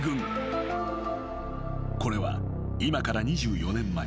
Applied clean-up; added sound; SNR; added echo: none; none; none; none.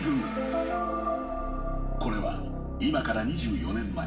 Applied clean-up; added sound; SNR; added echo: none; none; none; reverberation time 0.7 s.